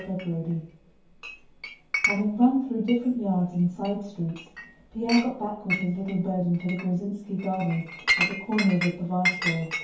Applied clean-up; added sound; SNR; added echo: none; Chink, clink; 6 dB; reverberation time 0.6 s.